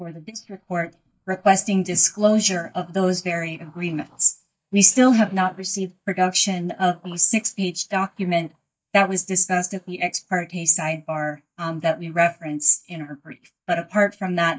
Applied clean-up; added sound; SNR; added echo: neural mask model DeepFilterNet 3.